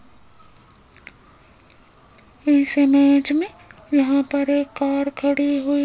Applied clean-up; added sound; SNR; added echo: none; none; none; none.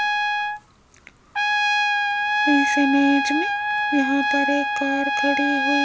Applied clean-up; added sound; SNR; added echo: none; Trumpet; -2 dB; none.